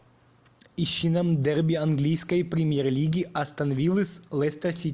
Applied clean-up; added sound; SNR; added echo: none; none; none; none.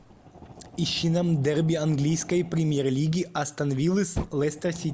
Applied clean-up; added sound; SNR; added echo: none; Fire; 16 dB; none.